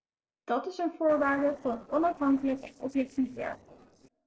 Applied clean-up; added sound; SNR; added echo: neural separator model SepFormer DNS4.